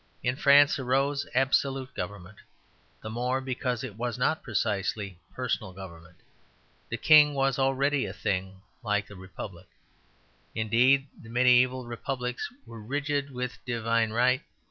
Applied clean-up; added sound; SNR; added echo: none; none; none; none.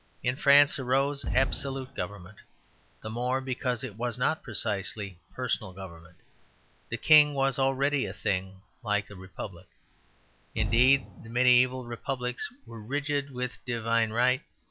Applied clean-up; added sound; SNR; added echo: none; Fireworks; 8 dB; none.